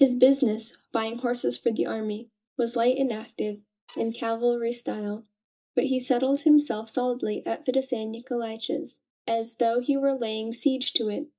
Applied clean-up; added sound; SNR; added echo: neural mask model DeepFilterNet 3.